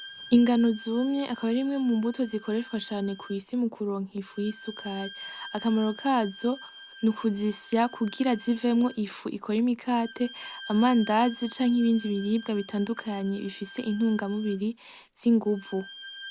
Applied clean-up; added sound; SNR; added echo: none; Bowed string instrument; 18 dB; none.